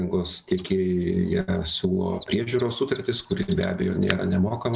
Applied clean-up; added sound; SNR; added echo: none; Mechanisms; 17 dB; none.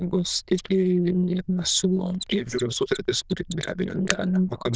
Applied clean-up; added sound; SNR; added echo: neural diffusion model UNIVERSE++.